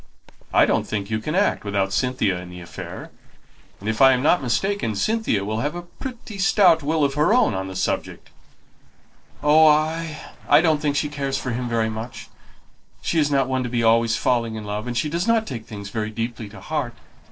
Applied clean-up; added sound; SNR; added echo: neural separator model SepFormer DNS4.